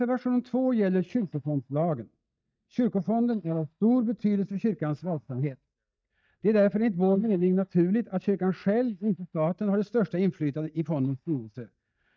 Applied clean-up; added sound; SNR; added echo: neural mask model DeepFilterNet 3.